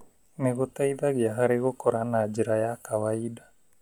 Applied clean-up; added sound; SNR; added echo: none; none; none; none.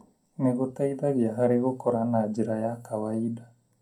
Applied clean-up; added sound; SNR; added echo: none; none; none; reverberation time 0.2 s.